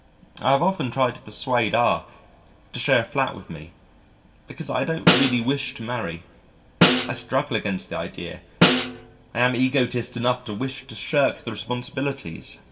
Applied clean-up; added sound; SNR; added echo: none; Snare drum; -2 dB; reverberation time 0.4 s.